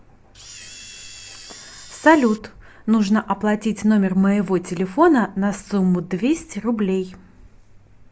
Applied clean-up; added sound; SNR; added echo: none; Camera; 19 dB; none.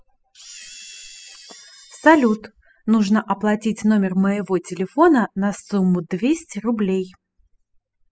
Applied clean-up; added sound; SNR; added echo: classical method spectral subtraction.